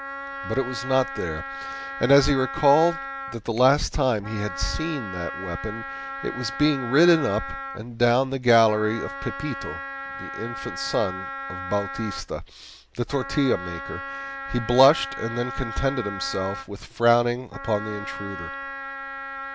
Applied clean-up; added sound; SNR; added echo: none; Wind instrument, woodwind instrument; 10 dB; none.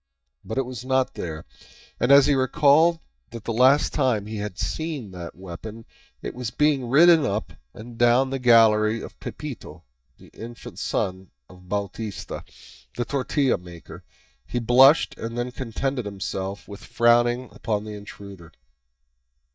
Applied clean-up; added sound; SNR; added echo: neural mask model DeepFilterNet 3.